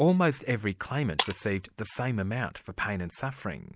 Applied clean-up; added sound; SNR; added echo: none; Shatter; 12 dB; none.